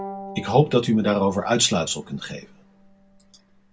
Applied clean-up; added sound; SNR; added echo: none; Bowed string instrument; 18 dB; none.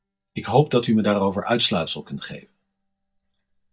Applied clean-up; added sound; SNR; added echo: neural mask model DeepFilterNet 3.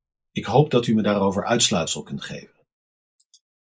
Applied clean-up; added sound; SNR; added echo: neural mask model Resemble Enhance denoiser.